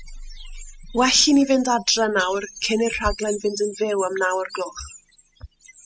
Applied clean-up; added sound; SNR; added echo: classical method spectral subtraction.